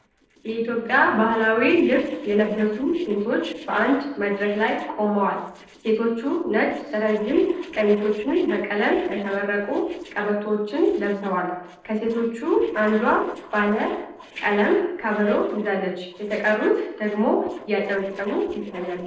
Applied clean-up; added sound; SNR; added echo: neural separator model SepFormer DNS4.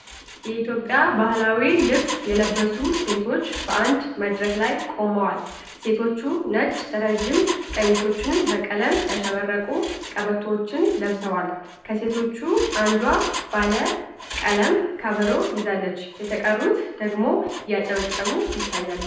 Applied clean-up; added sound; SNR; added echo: none; Engine; 11 dB; reverberation time 0.9 s.